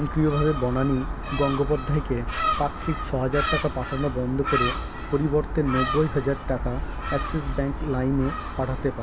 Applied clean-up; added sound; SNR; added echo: none; Gull, seagull; 3 dB; none.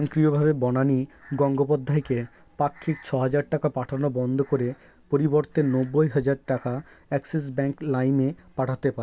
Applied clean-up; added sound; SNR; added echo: none; none; none; none.